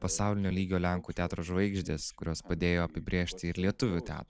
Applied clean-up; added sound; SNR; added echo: none; none; none; none.